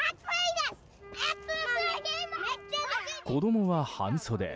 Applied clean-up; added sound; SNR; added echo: none; Wind instrument, woodwind instrument; 19 dB; none.